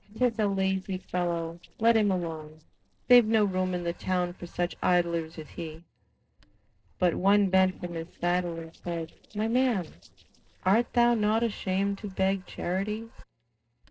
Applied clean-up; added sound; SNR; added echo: neural separator model SepFormer DNS4.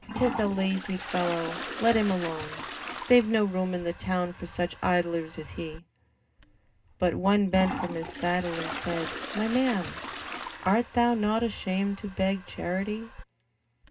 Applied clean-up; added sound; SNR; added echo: none; Toilet flush; 10 dB; reverberation time 0.2 s.